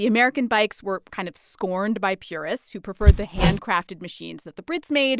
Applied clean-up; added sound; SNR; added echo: none; Hammer; -5 dB; none.